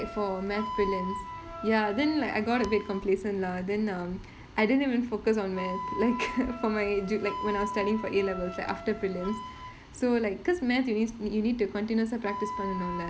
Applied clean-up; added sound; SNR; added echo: none; Wind instrument, woodwind instrument; 11 dB; none.